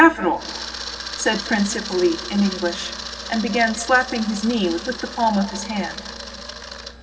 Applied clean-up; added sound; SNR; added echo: none; Camera; 11 dB; reverberation time 2.6 s.